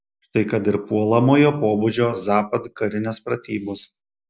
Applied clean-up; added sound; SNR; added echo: none; none; none; none.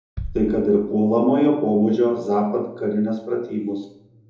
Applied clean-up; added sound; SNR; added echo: none; Bass drum; 18 dB; reverberation time 2.7 s.